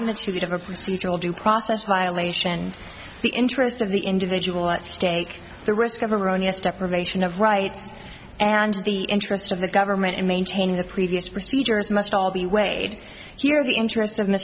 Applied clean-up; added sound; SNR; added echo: none; none; none; none.